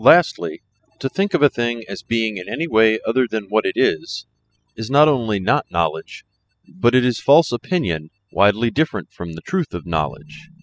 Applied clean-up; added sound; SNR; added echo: classical method spectral subtraction.